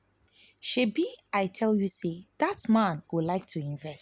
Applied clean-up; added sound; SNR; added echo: none; none; none; none.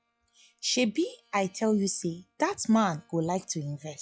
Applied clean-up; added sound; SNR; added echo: classical method log-MMSE.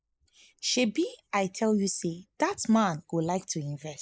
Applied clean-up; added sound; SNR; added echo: neural mask model Resemble Enhance denoiser.